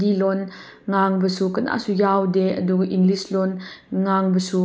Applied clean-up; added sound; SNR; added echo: none; none; none; none.